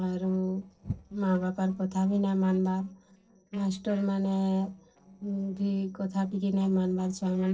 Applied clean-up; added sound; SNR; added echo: neural separator model SepFormer DNS4.